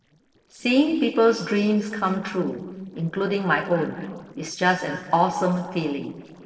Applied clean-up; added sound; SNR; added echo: neural separator model SepFormer DNS4.